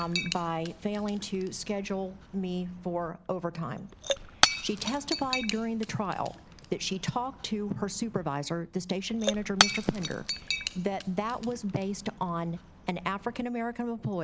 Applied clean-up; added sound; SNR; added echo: none; Shatter / Crushing; 4 dB; none.